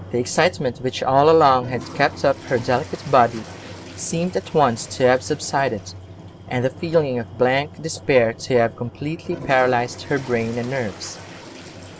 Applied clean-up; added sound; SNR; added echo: none; Drum + Toilet flush; 16 dB; none.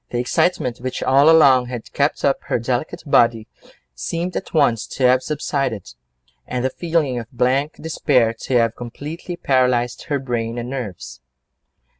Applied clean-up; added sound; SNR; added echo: none; none; none; none.